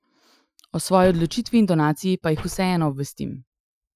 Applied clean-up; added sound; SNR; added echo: classical method Wiener filter.